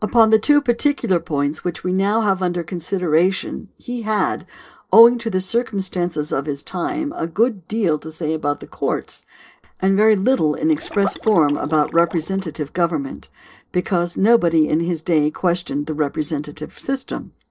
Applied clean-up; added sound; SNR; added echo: neural separator model SepFormer DNS4.